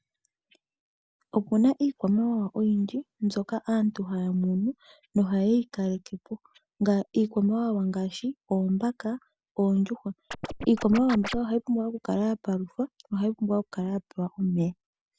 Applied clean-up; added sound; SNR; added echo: none; Scratching (performance technique); 8 dB; none.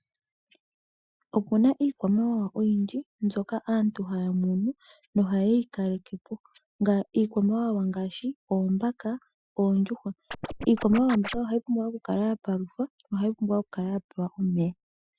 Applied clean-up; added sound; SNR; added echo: classical method Wiener filter.